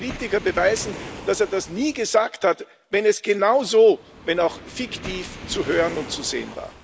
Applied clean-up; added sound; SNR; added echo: none; Waves, surf; 15 dB; none.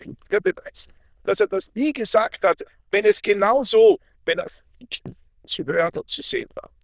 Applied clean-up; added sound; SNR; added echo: neural diffusion model UNIVERSE++.